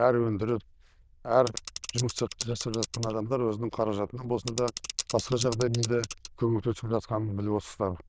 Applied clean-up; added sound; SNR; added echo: neural diffusion model UNIVERSE++.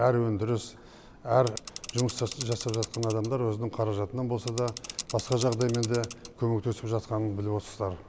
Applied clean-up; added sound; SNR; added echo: none; Mechanisms / Bicycle; 12 dB; none.